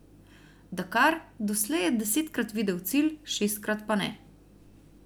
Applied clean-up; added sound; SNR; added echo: none; none; none; none.